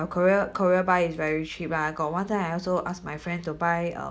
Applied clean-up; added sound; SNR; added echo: none; none; none; none.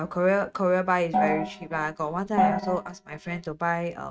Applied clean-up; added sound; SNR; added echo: neural mask model RNNoise.